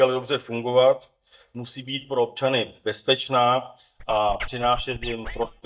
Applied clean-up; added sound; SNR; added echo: neural mask model DeepFilterNet 3.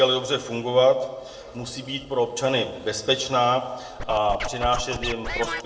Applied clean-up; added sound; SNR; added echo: none; Scratching (performance technique); 7 dB; reverberation time 1.2 s.